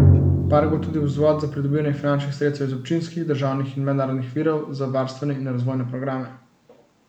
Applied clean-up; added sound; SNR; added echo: none; Drum; 2 dB; none.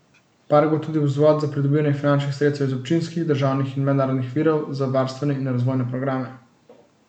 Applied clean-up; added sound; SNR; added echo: none; none; none; none.